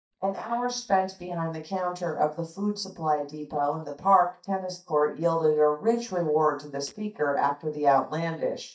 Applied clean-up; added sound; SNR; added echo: neural mask model DeepFilterNet 3.